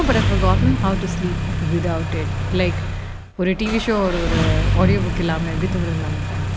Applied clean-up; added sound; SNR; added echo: none; Engine starting; -2 dB; none.